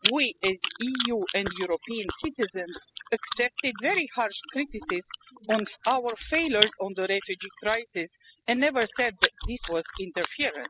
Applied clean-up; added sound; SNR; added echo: classical method spectral subtraction.